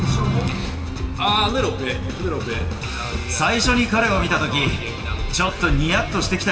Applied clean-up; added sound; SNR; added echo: none; Walk, footsteps; 9 dB; reverberation time 2.2 s.